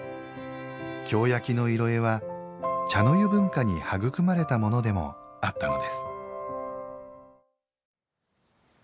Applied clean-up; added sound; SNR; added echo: none; none; none; none.